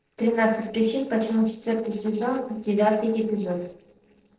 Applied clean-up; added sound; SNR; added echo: neural separator model SepFormer DNS4.